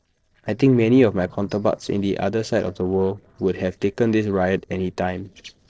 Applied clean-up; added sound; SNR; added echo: neural separator model SepFormer DNS4.